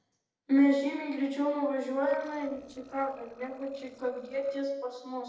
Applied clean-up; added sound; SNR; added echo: neural separator model SepFormer DNS4.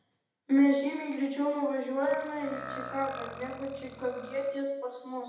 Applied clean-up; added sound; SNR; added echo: none; Burping, eructation; 13 dB; reverberation time 0.8 s.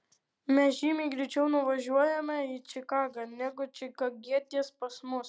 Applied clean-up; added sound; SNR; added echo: none; none; none; none.